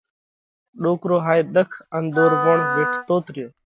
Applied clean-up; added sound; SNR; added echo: none; Wind instrument, woodwind instrument; 3 dB; none.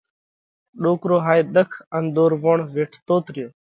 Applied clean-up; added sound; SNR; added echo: none; none; none; none.